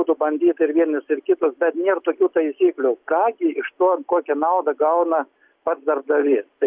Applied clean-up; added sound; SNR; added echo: none; none; none; none.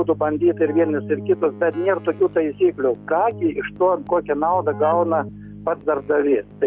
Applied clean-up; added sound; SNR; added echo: none; Keyboard (musical); 15 dB; none.